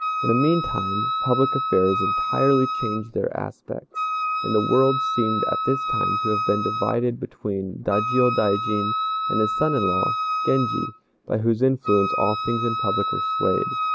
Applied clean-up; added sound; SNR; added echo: none; Wind instrument, woodwind instrument; 2 dB; none.